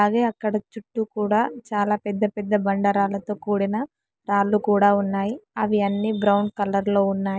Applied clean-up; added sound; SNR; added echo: none; none; none; none.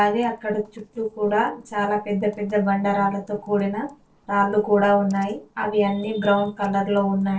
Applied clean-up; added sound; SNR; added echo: neural separator model SepFormer DNS4.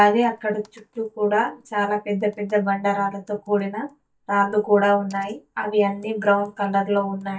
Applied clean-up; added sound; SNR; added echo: neural mask model DeepFilterNet 3.